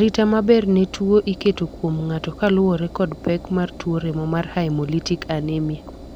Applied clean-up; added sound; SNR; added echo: none; Engine; 17 dB; none.